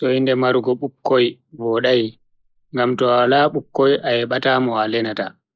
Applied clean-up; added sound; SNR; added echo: neural mask model Resemble Enhance denoiser.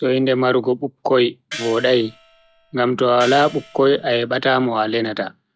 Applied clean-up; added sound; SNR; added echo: none; Gong; 17 dB; none.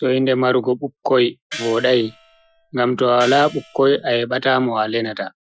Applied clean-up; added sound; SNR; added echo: classical method Wiener filter.